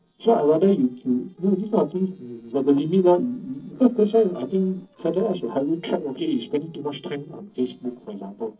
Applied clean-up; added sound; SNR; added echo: neural separator model SepFormer DNS4.